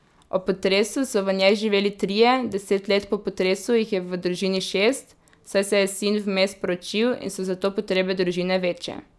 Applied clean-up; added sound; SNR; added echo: none; none; none; none.